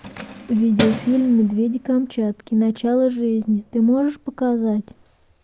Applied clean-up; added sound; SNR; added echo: none; Keys jangling; 13 dB; none.